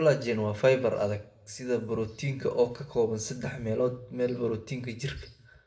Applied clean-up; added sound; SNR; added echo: none; none; none; reverberation time 0.4 s.